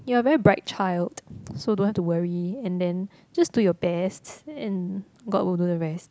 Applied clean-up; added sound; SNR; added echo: none; none; none; none.